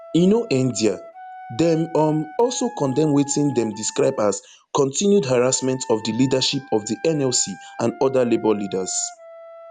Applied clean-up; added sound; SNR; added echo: none; Wind instrument, woodwind instrument; 19 dB; none.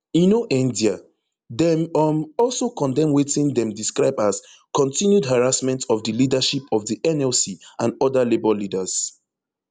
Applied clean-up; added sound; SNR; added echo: none; none; none; none.